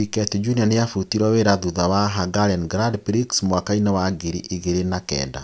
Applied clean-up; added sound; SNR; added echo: none; none; none; none.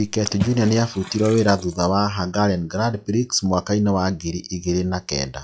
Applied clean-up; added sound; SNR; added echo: classical method log-MMSE.